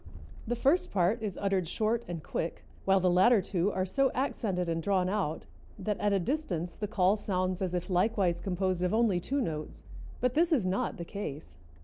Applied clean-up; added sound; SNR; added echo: none; Accelerating, revving, vroom; 15 dB; none.